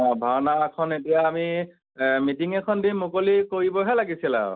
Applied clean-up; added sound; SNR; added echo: none; none; none; none.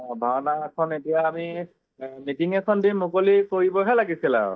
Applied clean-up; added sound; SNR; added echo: neural mask model DeepFilterNet 3.